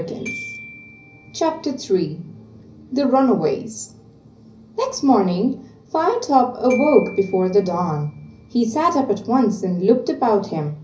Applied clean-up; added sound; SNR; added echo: none; Glockenspiel; 19 dB; reverberation time 0.5 s.